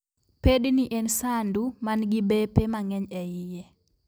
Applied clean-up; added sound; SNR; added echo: none; none; none; none.